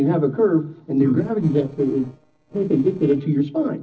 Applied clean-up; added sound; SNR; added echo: neural separator model SepFormer DNS4.